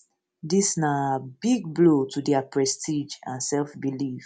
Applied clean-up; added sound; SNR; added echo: none; none; none; none.